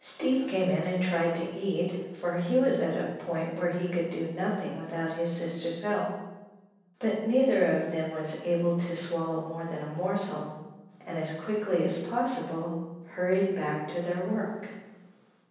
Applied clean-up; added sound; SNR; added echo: none; none; none; reverberation time 1.1 s.